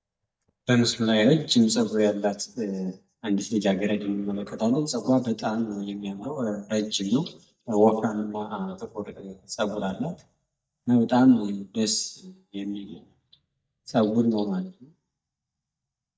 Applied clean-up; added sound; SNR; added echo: neural mask model DeepFilterNet 3.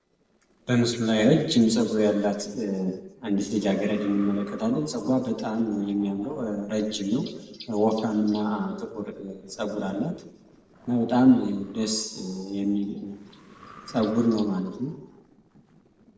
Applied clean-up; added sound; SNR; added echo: neural separator model SepFormer DNS4.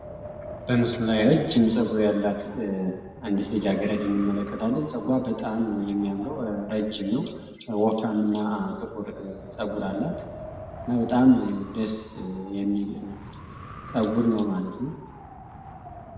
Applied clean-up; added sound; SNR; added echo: none; Wind; 15 dB; reverberation time 1.3 s.